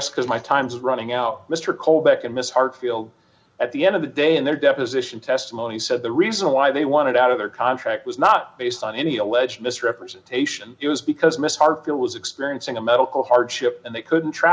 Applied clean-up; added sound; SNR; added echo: none; none; none; none.